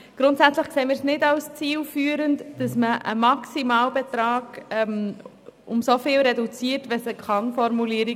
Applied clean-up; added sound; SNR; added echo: none; none; none; none.